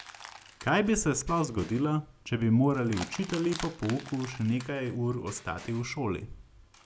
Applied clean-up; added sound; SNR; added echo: none; Crushing; 17 dB; none.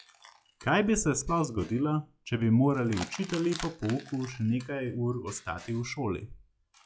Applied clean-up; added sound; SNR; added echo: classical method log-MMSE.